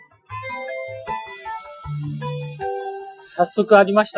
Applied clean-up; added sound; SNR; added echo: classical method Wiener filter.